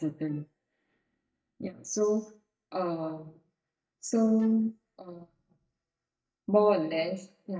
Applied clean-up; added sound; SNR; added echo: neural mask model DeepFilterNet 3.